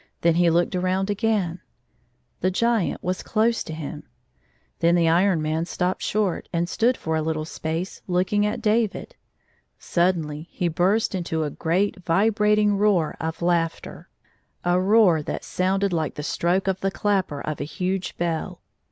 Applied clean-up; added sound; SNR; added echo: none; none; none; none.